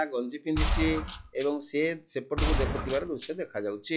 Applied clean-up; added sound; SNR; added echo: classical method log-MMSE.